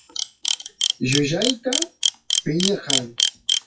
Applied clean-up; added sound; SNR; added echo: classical method WPE with log-MMSE.